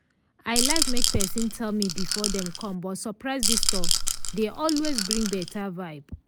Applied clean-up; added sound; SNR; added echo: none; Rattle / Rattle (instrument); -5 dB; none.